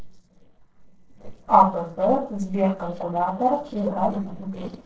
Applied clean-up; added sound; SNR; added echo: neural separator model SepFormer DNS4.